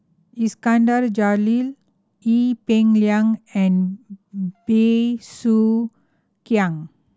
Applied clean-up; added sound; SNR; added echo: none; none; none; none.